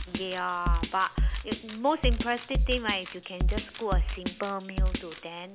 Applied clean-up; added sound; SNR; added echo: none; Drum kit; -3 dB; none.